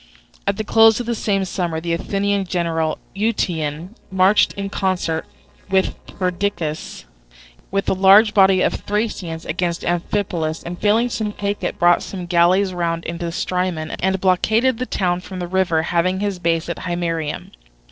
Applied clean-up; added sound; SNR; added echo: neural separator model SepFormer DNS4.